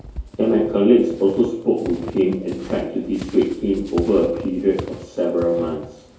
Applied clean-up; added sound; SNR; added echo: none; Squeak / Walk, footsteps; 15 dB; reverberation time 2.4 s.